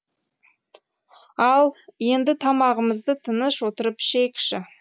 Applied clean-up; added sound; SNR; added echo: none; none; none; none.